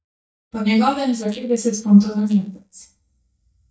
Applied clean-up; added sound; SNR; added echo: neural mask model DeepFilterNet 3.